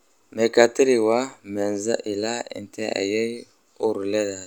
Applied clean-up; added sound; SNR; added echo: none; none; none; none.